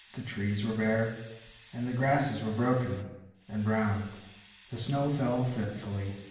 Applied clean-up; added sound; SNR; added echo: none; Hiss; 19 dB; reverberation time 1.0 s.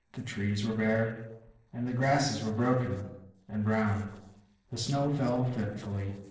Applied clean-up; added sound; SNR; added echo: neural separator model SepFormer DNS4.